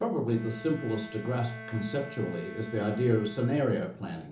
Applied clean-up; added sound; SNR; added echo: none; Bowed string instrument; 16 dB; reverberation time 0.8 s.